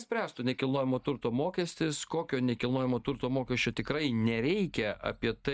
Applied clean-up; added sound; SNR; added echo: neural mask model DeepFilterNet 3.